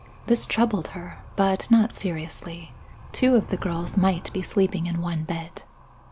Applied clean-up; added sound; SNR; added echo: none; Animal; 17 dB; none.